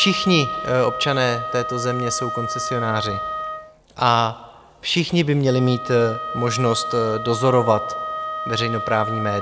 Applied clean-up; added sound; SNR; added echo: none; Wind instrument, woodwind instrument; 7 dB; none.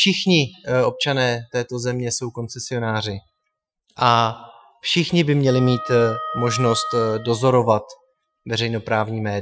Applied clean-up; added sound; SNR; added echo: classical method Wiener filter.